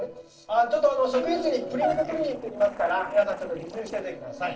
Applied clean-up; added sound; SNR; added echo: neural separator model SepFormer DNS4.